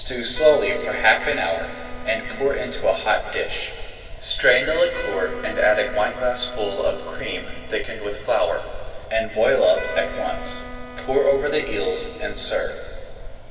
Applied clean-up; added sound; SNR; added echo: none; Wind instrument, woodwind instrument; 17 dB; reverberation time 2.4 s.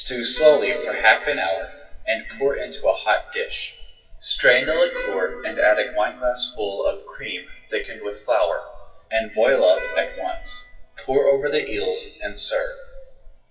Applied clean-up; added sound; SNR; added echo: classical method WPE with log-MMSE.